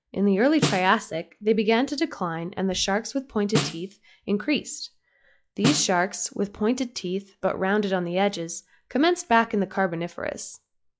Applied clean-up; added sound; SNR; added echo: classical method log-MMSE.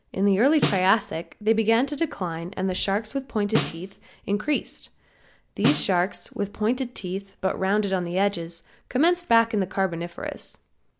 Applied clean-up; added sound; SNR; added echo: none; Snare drum; 6 dB; none.